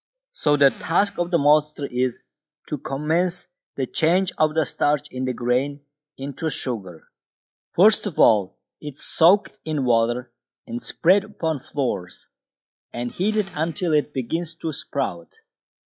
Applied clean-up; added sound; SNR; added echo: classical method log-MMSE.